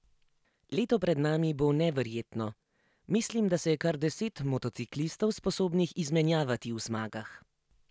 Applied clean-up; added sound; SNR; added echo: none; none; none; none.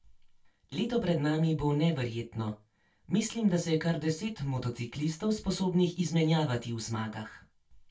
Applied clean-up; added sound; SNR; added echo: none; none; none; reverberation time 0.2 s.